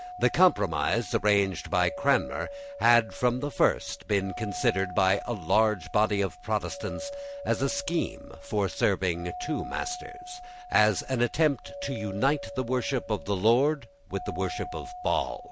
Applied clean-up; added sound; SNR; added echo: none; Doorbell; 13 dB; none.